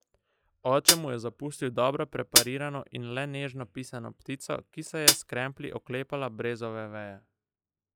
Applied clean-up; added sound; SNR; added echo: classical method log-MMSE.